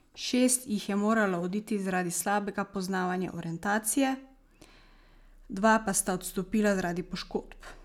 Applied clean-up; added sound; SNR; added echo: none; none; none; none.